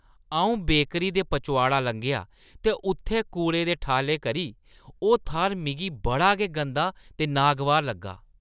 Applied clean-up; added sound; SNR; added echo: none; none; none; none.